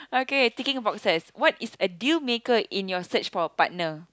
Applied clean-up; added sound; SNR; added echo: none; none; none; none.